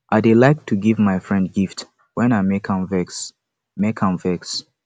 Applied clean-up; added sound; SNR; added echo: none; none; none; none.